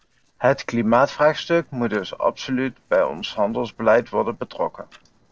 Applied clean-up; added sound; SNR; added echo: neural separator model SepFormer DNS4.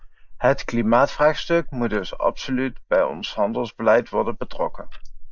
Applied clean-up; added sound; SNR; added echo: neural mask model Resemble Enhance denoiser.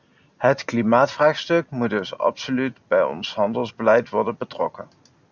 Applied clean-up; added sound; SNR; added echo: none; none; none; none.